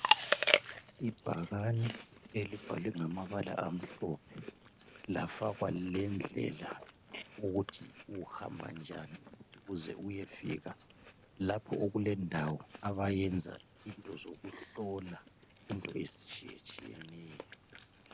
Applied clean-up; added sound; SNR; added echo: none; Chewing, mastication; 3 dB; none.